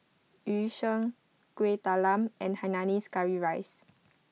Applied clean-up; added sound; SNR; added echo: none; none; none; none.